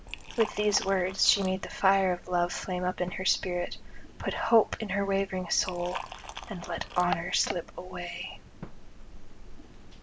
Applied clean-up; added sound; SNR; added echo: none; Liquid; 13 dB; none.